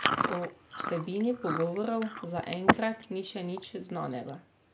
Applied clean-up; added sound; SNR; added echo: none; Chewing, mastication; 0 dB; none.